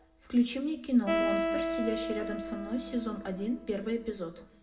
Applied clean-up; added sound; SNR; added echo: none; Acoustic guitar; 3 dB; reverberation time 0.6 s.